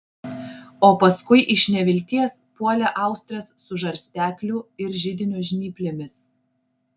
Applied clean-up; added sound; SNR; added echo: none; none; none; none.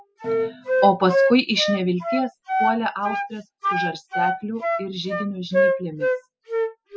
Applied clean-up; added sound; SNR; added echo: classical method spectral subtraction.